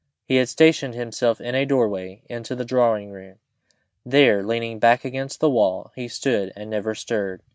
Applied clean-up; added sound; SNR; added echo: none; none; none; none.